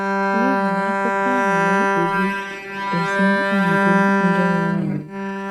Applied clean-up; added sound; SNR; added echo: neural mask model RNNoise.